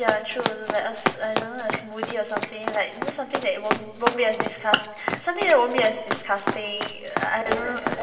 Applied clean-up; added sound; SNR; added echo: none; Run; 3 dB; reverberation time 1.8 s.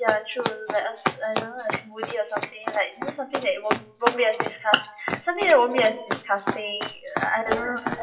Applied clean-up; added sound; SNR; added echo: classical method WPE with log-MMSE.